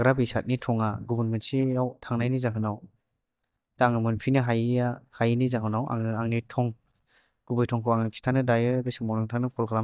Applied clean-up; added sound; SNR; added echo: neural mask model DeepFilterNet 3.